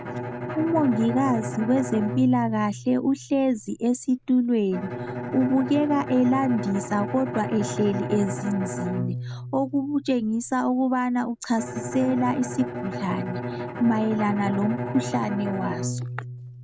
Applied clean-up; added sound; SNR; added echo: none; Bowed string instrument; 7 dB; none.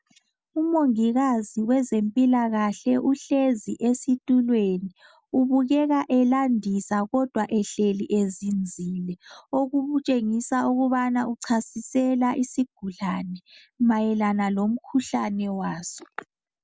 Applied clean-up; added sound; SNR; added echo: none; none; none; none.